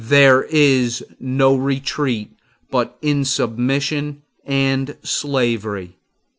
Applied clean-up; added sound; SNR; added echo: none; none; none; none.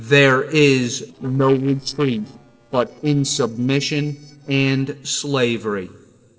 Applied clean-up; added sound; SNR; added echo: neural separator model SepFormer DNS4.